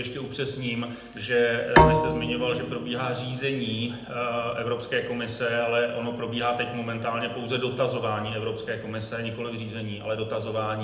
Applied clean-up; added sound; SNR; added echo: none; Bowed string instrument; -3 dB; reverberation time 0.8 s.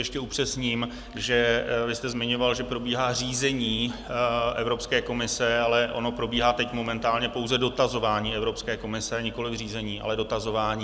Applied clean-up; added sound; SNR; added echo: none; none; none; none.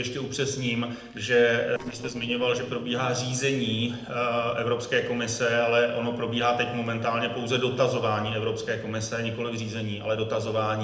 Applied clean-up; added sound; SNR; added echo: neural separator model SepFormer DNS4.